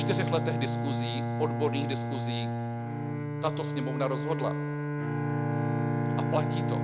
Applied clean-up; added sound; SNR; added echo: none; Bowed string instrument + Bowed string instrument; -5 dB; none.